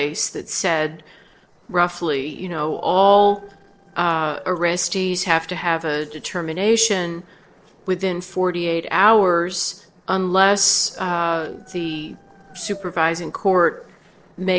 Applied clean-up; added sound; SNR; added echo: neural separator model SepFormer DNS4.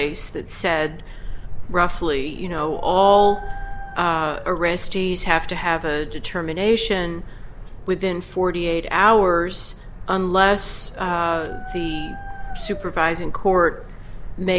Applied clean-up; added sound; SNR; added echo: none; Dog; 18 dB; none.